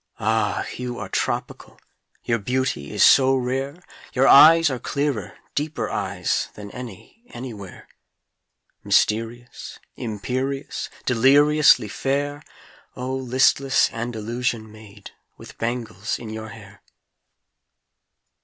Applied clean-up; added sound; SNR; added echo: none; none; none; none.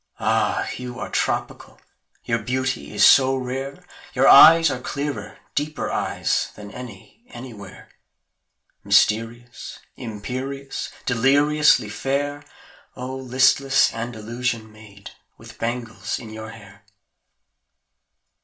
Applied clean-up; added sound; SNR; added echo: none; none; none; reverberation time 0.3 s.